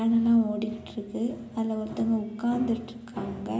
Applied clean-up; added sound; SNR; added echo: none; none; none; reverberation time 0.7 s.